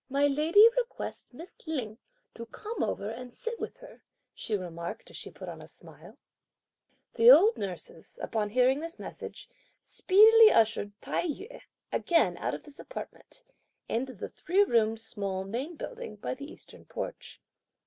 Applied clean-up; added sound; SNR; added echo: none; none; none; none.